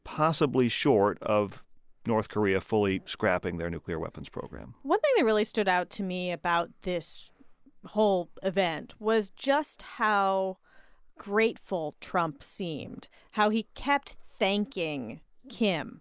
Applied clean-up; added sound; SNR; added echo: neural mask model Resemble Enhance denoiser.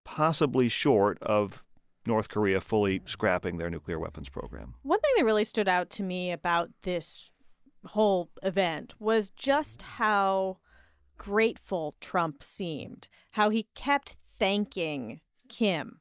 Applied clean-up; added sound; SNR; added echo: neural mask model DeepFilterNet 3.